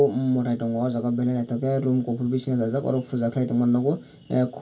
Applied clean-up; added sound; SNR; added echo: none; none; none; reverberation time 0.2 s.